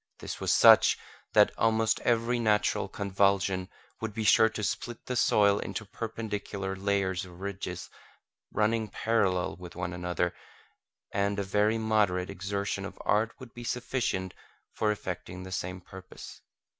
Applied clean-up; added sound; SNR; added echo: none; none; none; none.